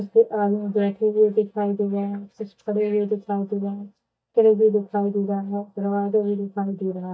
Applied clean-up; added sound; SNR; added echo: neural mask model DeepFilterNet 3.